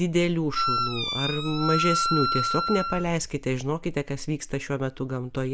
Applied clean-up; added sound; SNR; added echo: none; Wind instrument, woodwind instrument; 1 dB; none.